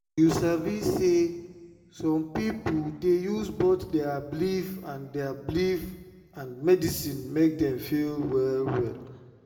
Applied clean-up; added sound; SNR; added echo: none; none; none; reverberation time 0.9 s.